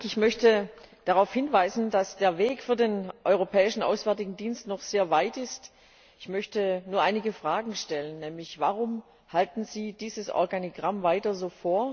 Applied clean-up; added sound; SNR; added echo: none; none; none; none.